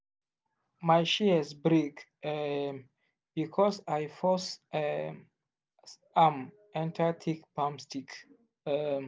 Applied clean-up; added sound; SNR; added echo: none; none; none; none.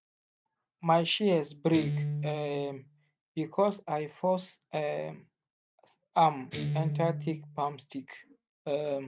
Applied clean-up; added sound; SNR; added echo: neural mask model RNNoise.